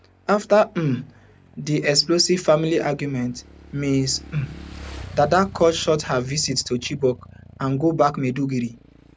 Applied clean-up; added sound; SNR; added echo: none; Motorcycle / Engine; 20 dB; none.